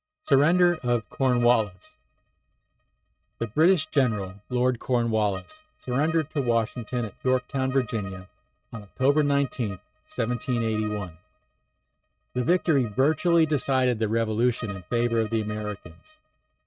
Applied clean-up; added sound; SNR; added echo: neural mask model RNNoise.